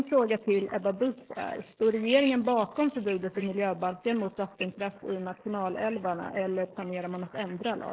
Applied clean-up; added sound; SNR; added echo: neural mask model Resemble Enhance denoiser.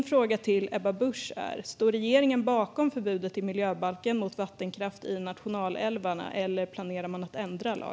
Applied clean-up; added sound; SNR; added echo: none; none; none; none.